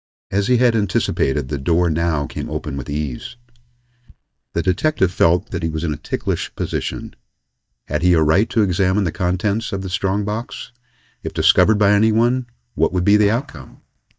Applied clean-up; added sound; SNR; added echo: neural mask model DeepFilterNet 3.